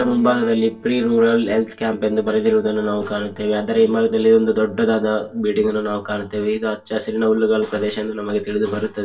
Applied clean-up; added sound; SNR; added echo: neural separator model SepFormer DNS4.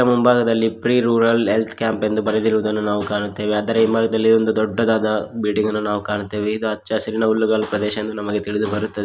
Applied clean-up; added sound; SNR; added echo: none; none; none; none.